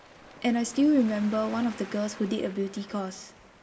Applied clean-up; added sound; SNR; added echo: none; Waves, surf; 18 dB; reverberation time 1.5 s.